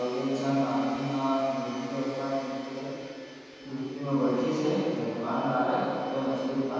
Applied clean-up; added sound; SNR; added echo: none; Domestic sounds, home sounds; 18 dB; reverberation time 2.1 s.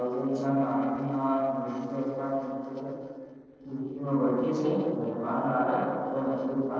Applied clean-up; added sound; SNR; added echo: neural separator model SepFormer DNS4.